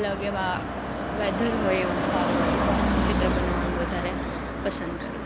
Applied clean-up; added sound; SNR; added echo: none; Car passing by; -4 dB; none.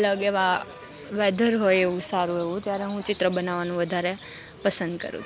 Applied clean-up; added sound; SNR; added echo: none; none; none; none.